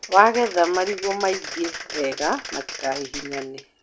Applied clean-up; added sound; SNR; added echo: none; Applause; 11 dB; none.